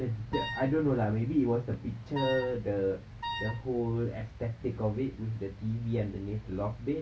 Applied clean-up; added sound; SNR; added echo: none; Wind instrument, woodwind instrument; 8 dB; none.